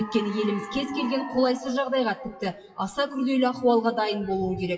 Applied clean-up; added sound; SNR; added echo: classical method WPE with log-MMSE.